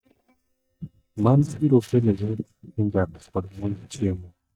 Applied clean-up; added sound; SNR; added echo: neural mask model DeepFilterNet 3.